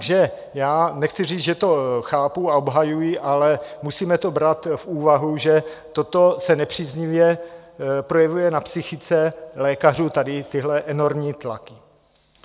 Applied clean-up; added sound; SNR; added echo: none; none; none; none.